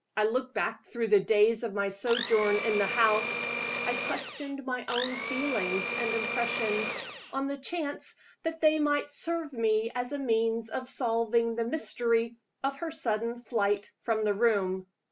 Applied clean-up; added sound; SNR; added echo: none; Domestic sounds, home sounds; 4 dB; none.